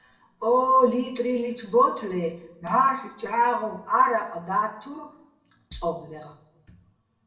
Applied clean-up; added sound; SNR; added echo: none; Bass drum; 18 dB; reverberation time 0.7 s.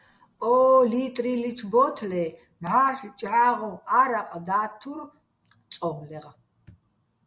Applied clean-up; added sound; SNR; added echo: none; none; none; none.